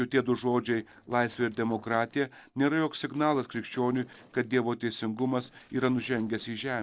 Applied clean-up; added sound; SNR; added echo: neural separator model SepFormer DNS4.